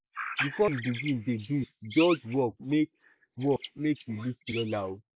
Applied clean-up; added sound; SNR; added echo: neural mask model Resemble Enhance denoiser.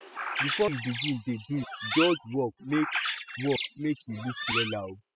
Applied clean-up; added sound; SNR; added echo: classical method spectral subtraction.